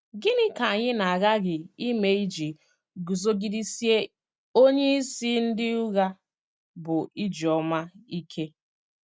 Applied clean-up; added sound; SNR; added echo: none; none; none; none.